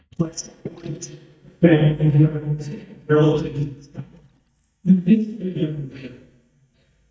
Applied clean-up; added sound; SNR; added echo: neural mask model DeepFilterNet 3.